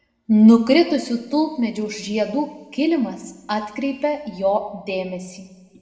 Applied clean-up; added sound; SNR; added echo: none; none; none; reverberation time 1.3 s.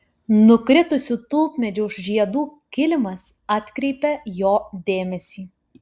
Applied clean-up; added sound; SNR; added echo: none; none; none; none.